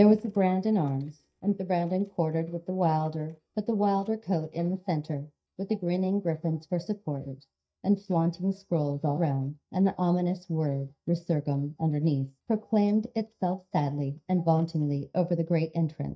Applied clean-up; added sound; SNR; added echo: neural mask model DeepFilterNet 3.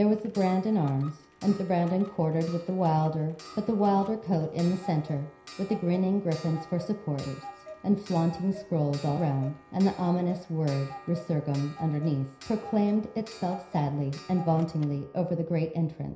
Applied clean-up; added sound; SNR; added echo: none; Clock; 19 dB; reverberation time 0.5 s.